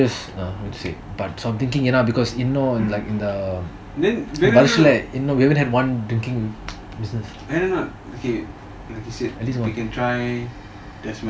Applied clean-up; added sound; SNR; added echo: none; none; none; none.